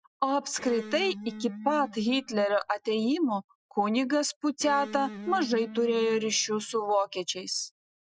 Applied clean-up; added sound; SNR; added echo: classical method Wiener filter.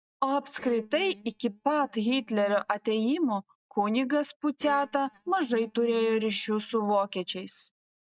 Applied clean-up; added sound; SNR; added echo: neural mask model DeepFilterNet 3.